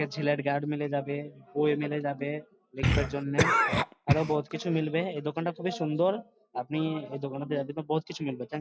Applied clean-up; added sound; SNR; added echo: none; Cough; -1 dB; none.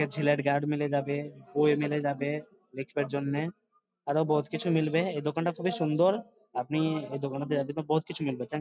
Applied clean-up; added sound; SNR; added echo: none; none; none; none.